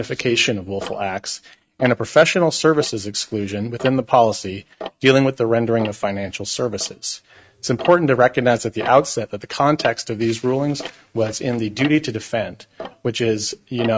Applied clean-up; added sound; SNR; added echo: neural mask model RNNoise.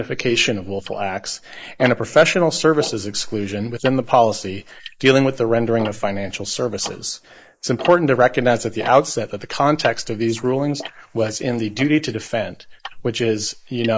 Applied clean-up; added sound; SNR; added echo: neural mask model Resemble Enhance denoiser.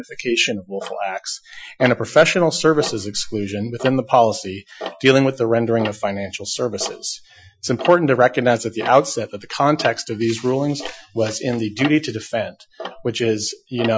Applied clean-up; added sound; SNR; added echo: classical method Wiener filter.